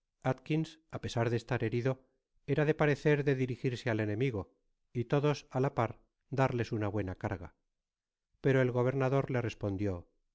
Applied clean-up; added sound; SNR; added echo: none; none; none; none.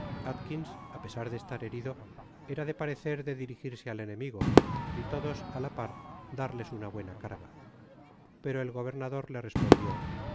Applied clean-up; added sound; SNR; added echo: none; Crowd / Fireworks; -5 dB; none.